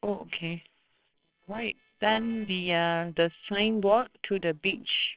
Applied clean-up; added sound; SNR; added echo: neural separator model SepFormer WHAMR!.